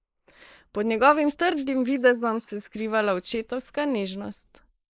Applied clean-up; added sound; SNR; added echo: neural mask model Resemble Enhance denoiser.